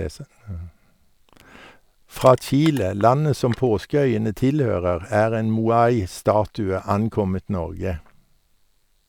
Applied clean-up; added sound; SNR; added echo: none; Crushing; 19 dB; none.